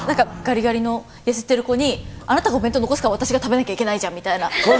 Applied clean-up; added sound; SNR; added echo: none; Thunder / Rain; 18 dB; none.